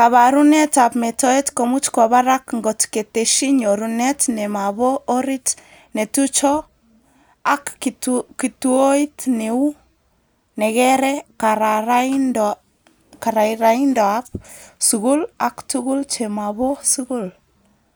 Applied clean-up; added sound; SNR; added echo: none; none; none; none.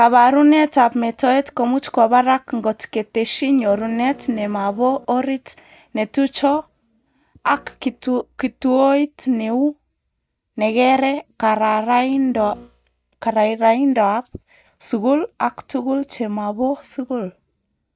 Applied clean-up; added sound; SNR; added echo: neural mask model DeepFilterNet 3.